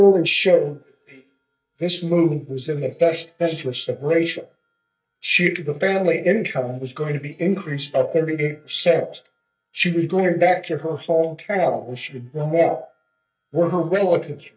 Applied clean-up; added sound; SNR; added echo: neural mask model DeepFilterNet 3.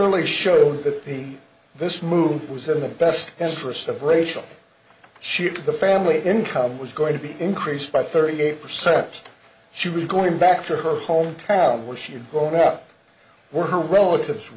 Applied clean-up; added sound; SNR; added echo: none; none; none; none.